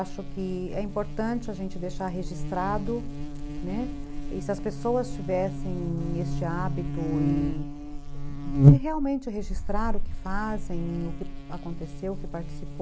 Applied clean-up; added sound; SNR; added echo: none; Buzz; -5 dB; none.